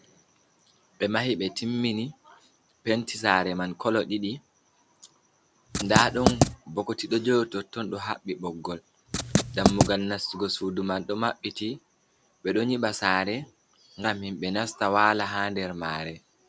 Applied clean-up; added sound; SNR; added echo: none; Writing; -4 dB; none.